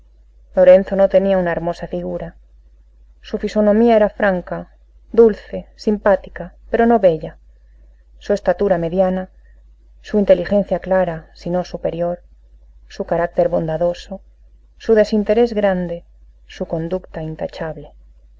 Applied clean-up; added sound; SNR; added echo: none; none; none; none.